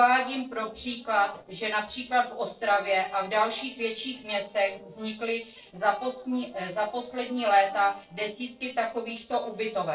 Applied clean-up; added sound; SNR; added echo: neural separator model SepFormer DNS4.